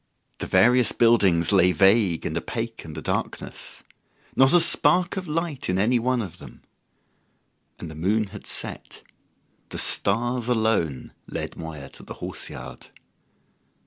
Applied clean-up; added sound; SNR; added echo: none; none; none; none.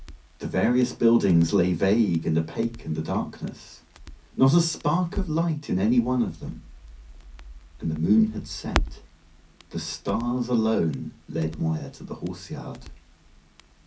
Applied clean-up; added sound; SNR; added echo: none; Crackle; 13 dB; reverberation time 0.3 s.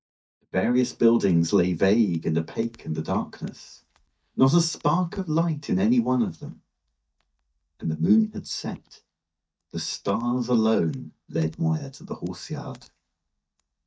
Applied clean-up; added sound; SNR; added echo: neural mask model DeepFilterNet 3.